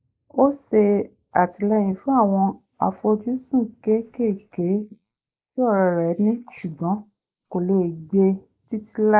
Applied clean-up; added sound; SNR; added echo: neural mask model Resemble Enhance denoiser.